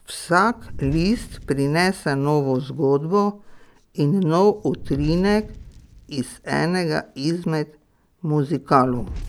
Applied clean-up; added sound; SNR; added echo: none; Fire; 16 dB; none.